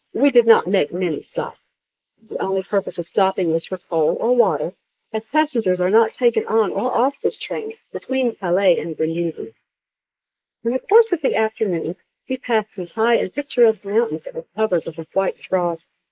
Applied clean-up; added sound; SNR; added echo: neural mask model Resemble Enhance denoiser.